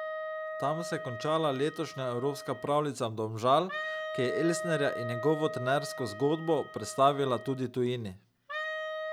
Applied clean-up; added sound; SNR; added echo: none; Wind instrument, woodwind instrument; 8 dB; none.